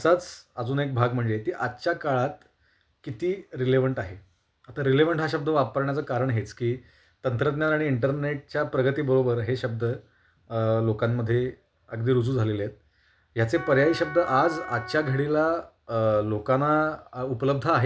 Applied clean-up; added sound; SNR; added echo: none; Wind instrument, woodwind instrument; 12 dB; none.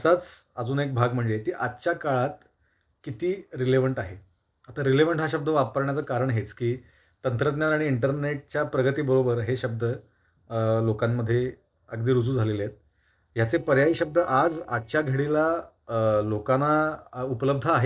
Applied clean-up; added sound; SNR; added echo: neural separator model SepFormer DNS4.